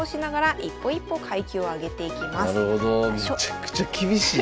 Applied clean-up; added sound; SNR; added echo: none; Plucked string instrument; 18 dB; none.